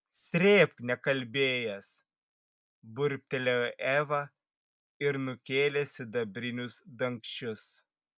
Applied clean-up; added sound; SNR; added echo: none; none; none; none.